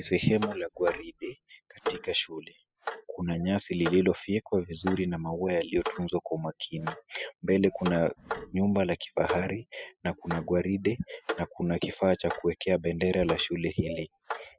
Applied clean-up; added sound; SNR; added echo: classical method spectral subtraction.